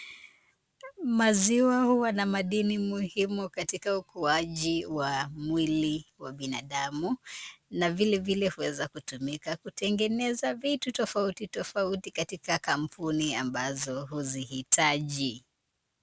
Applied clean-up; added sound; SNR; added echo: none; none; none; none.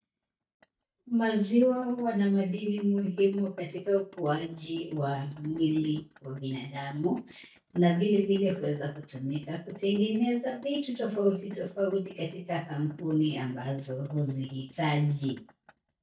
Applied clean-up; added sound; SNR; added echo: neural mask model DeepFilterNet 3.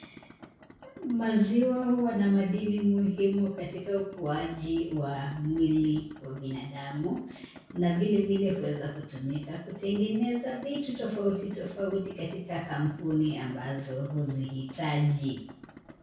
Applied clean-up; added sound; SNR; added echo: none; Idling; 20 dB; reverberation time 0.6 s.